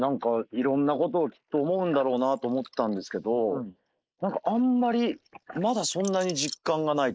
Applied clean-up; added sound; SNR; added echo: neural mask model Resemble Enhance denoiser.